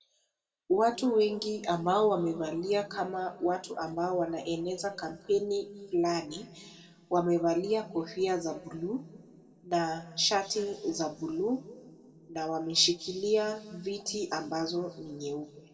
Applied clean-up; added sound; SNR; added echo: none; none; none; reverberation time 1.5 s.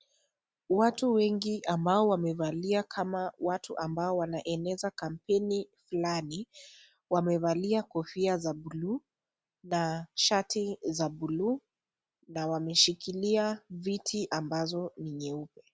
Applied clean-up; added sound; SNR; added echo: none; none; none; none.